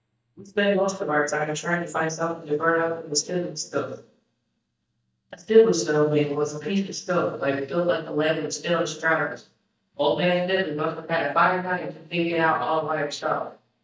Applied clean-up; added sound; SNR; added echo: neural mask model DeepFilterNet 3.